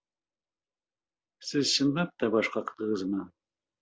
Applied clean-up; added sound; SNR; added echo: none; none; none; none.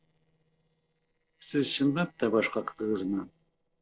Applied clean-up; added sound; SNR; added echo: neural separator model SepFormer DNS4.